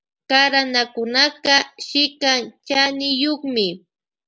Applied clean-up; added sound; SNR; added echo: none; none; none; none.